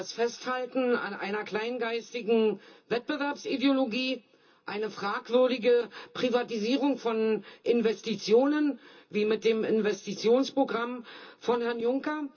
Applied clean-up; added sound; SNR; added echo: none; none; none; reverberation time 0.2 s.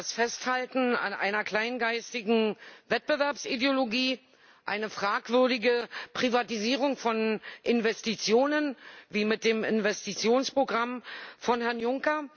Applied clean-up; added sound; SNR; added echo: none; none; none; none.